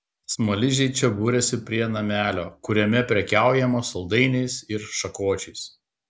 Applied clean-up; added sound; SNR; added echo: none; none; none; none.